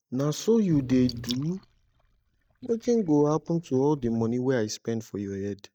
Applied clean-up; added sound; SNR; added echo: neural mask model DeepFilterNet 3.